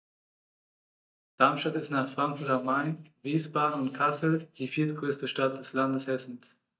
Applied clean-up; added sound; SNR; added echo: neural mask model DeepFilterNet 3.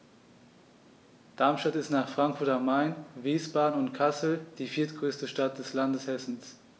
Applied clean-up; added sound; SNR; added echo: none; none; none; none.